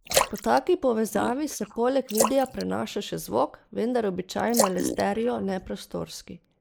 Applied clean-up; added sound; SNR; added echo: neural mask model Resemble Enhance denoiser.